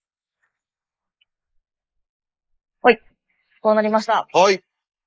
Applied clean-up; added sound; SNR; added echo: neural mask model Resemble Enhance denoiser.